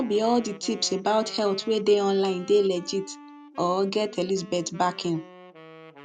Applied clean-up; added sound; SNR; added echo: none; Wind instrument, woodwind instrument; 20 dB; none.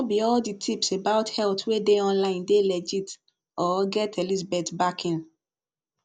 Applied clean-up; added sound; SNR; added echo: none; none; none; none.